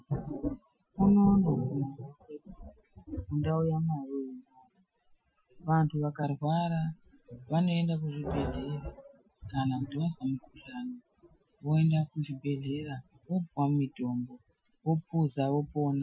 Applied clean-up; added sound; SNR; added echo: classical method Wiener filter.